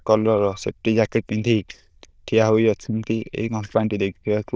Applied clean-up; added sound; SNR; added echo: neural diffusion model UNIVERSE++.